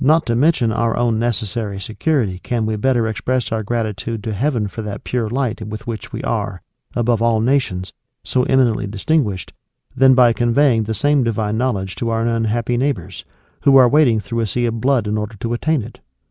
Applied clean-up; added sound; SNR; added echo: none; none; none; none.